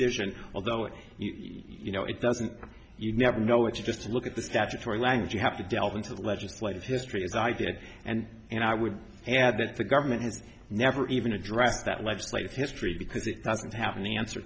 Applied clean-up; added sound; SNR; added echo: none; none; none; none.